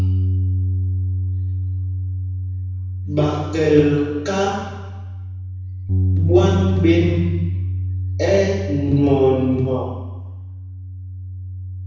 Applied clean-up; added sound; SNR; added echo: none; Bass guitar; 1 dB; reverberation time 1.1 s.